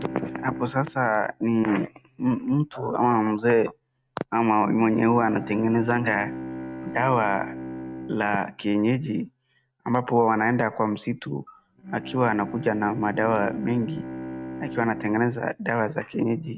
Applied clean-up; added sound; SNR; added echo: neural mask model RNNoise.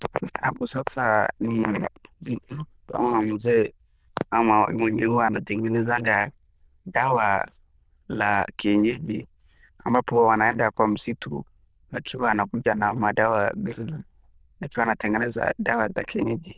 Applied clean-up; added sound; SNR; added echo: neural diffusion model UNIVERSE++.